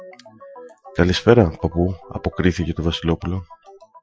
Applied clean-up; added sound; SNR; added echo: classical method Wiener filter.